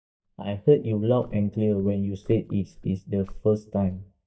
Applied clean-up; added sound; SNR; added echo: neural mask model DeepFilterNet 3.